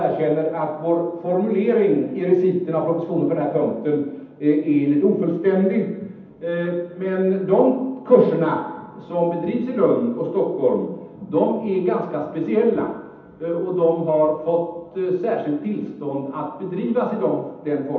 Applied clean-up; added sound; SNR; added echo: none; none; none; reverberation time 0.8 s.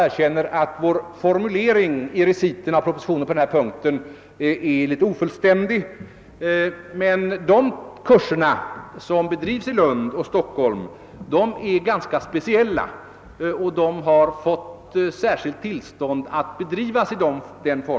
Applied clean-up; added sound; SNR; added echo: none; none; none; none.